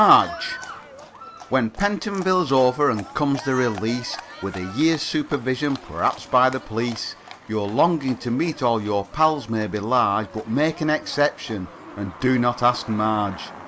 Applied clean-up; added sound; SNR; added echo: none; Livestock, farm animals, working animals; 17 dB; none.